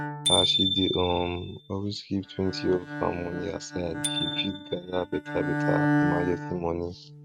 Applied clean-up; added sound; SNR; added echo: neural mask model RNNoise.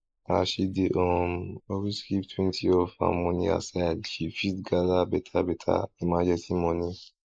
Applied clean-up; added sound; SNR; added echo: neural mask model Resemble Enhance denoiser.